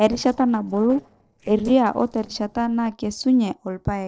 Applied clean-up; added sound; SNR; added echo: neural separator model SepFormer DNS4.